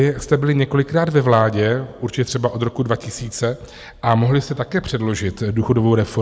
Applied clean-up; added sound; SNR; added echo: none; none; none; none.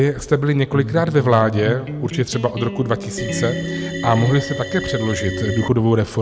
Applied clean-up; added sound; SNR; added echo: none; Organ + Electric guitar; 7 dB; none.